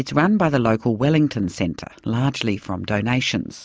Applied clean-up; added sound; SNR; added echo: none; none; none; none.